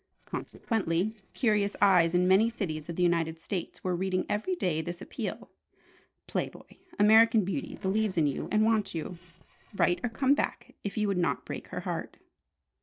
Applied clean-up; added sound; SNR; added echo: neural separator model SepFormer DNS4.